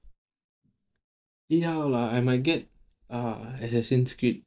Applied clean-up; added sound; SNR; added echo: neural mask model DeepFilterNet 3.